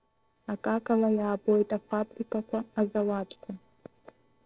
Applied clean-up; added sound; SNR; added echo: neural separator model SepFormer DNS4.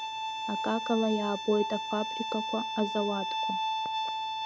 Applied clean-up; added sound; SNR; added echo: none; Bowed string instrument; 1 dB; none.